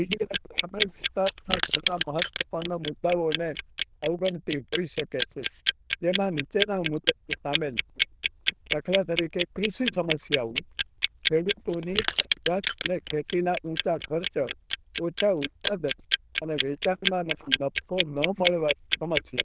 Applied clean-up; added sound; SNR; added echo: neural diffusion model UNIVERSE++.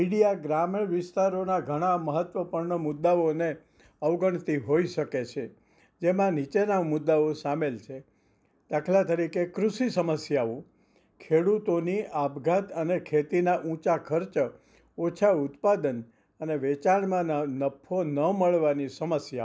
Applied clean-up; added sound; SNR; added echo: none; none; none; none.